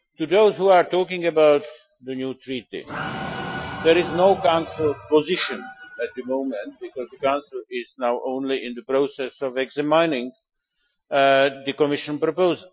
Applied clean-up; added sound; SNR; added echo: classical method Wiener filter.